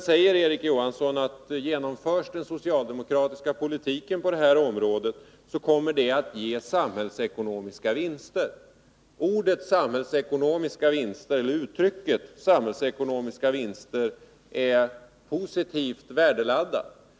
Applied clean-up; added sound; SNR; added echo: none; none; none; none.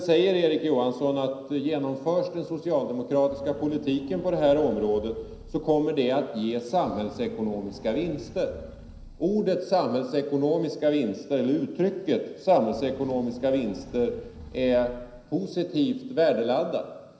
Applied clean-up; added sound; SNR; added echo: none; Engine / Car; 18 dB; reverberation time 0.9 s.